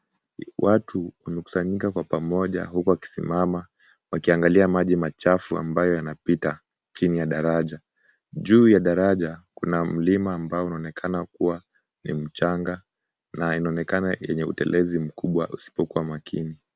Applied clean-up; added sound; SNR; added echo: none; none; none; none.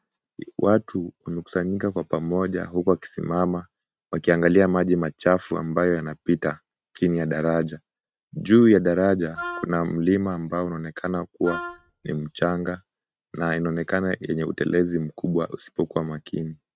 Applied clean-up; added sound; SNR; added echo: neural mask model RNNoise.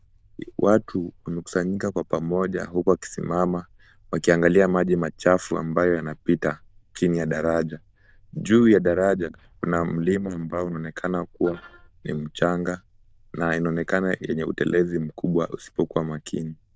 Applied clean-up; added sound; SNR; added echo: neural diffusion model UNIVERSE++.